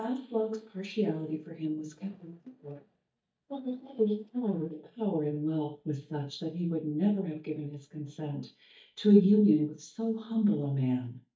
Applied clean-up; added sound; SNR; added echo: neural mask model DeepFilterNet 3.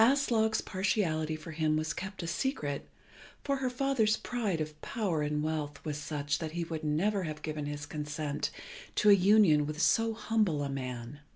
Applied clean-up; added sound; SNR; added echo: none; none; none; none.